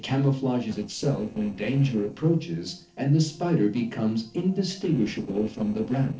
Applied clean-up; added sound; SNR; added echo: neural separator model SepFormer DNS4.